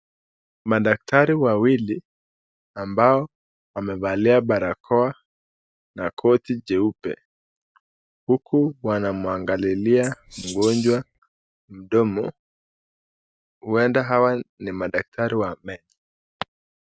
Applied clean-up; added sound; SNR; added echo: none; Wild animals; 13 dB; none.